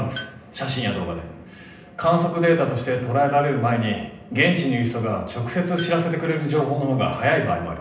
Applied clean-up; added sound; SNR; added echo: none; Tools; 15 dB; reverberation time 0.8 s.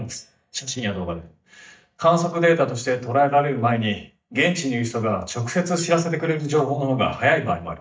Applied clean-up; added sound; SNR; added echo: neural mask model DeepFilterNet 3.